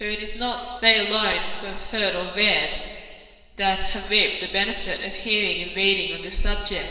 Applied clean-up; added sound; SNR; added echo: none; Gunshot, gunfire; 16 dB; reverberation time 2.1 s.